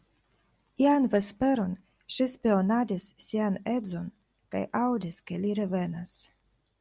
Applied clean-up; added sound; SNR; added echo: none; none; none; none.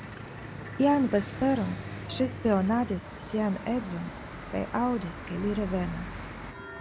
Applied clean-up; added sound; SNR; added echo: none; Church bell / Traffic noise, roadway noise; 10 dB; none.